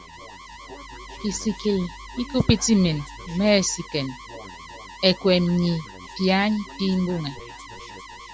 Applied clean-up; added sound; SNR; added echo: none; Alarm; 16 dB; none.